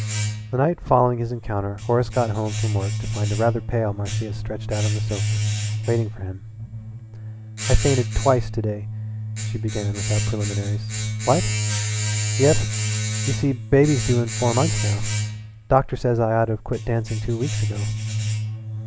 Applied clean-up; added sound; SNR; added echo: none; Domestic sounds, home sounds; 2 dB; none.